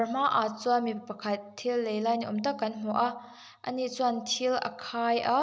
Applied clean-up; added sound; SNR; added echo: none; none; none; none.